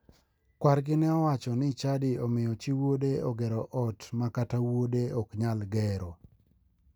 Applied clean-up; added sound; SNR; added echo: none; none; none; none.